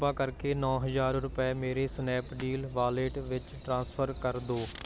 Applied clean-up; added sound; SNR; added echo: none; none; none; none.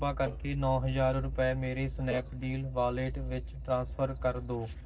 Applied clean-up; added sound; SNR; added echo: neural separator model SepFormer DNS4.